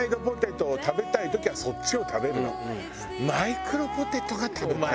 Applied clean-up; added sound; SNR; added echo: none; none; none; none.